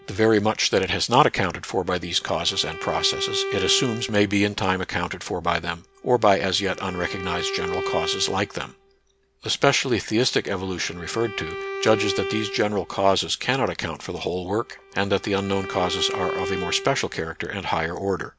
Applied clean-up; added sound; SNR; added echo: none; Bowed string instrument; 10 dB; none.